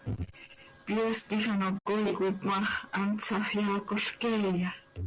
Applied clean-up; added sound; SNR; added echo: none; none; none; none.